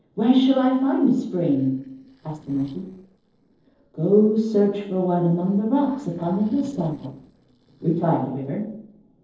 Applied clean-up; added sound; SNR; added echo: neural separator model SepFormer DNS4.